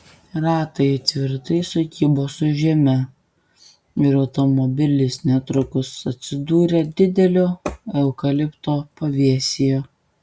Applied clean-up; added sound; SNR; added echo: none; none; none; none.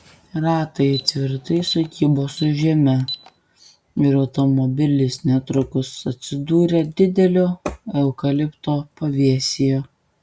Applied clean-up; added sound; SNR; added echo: none; Alarm; 16 dB; none.